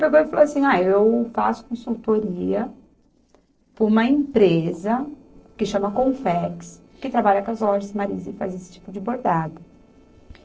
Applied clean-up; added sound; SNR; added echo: neural separator model SepFormer DNS4.